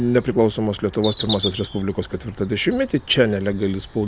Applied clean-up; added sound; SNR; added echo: none; Bird vocalization, bird call, bird song; 13 dB; none.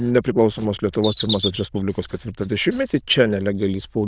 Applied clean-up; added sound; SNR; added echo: neural diffusion model UNIVERSE++.